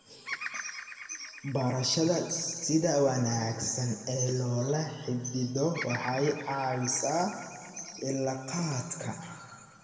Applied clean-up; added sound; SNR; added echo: none; Bird vocalization, bird call, bird song; 15 dB; reverberation time 2.1 s.